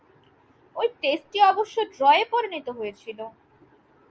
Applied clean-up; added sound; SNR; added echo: none; none; none; none.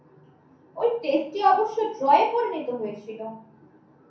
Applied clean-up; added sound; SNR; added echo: none; none; none; reverberation time 0.5 s.